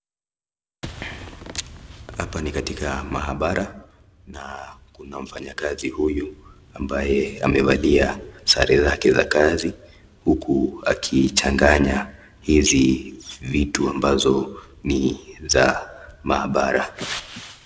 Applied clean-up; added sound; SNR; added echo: none; none; none; none.